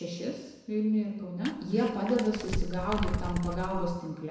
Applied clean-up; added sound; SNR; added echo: none; Crumpling, crinkling; 3 dB; reverberation time 1.0 s.